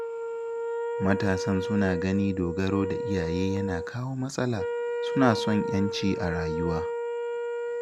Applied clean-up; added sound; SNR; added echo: none; Wind instrument, woodwind instrument; 3 dB; none.